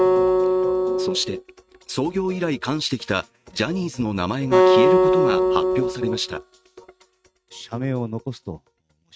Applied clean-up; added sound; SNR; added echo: neural mask model RNNoise.